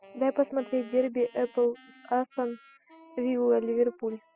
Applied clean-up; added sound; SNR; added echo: classical method spectral subtraction.